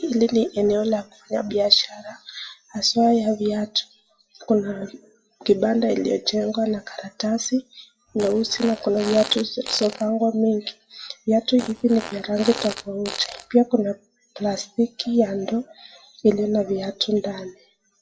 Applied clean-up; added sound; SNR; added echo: classical method WPE with log-MMSE.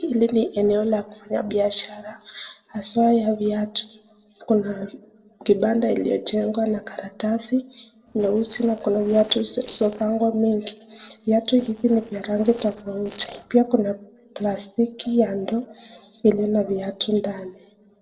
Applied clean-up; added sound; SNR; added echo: neural separator model SepFormer DNS4.